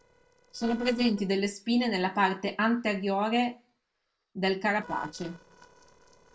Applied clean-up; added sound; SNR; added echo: neural separator model SepFormer DNS4.